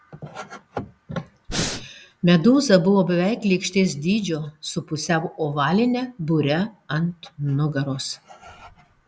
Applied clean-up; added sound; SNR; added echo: none; Breathing; 4 dB; none.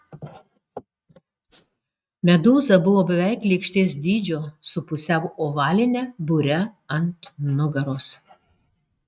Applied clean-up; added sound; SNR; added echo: neural mask model RNNoise.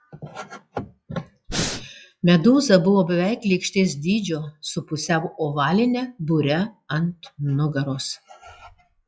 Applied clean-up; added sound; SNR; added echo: classical method log-MMSE.